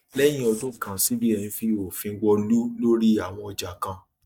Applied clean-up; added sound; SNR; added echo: neural mask model DeepFilterNet 3.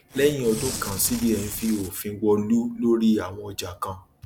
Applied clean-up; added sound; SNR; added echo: none; Tearing; 10 dB; none.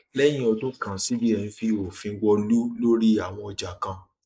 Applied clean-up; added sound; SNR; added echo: neural mask model Resemble Enhance denoiser.